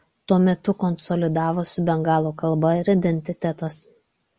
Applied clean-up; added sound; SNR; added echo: none; none; none; none.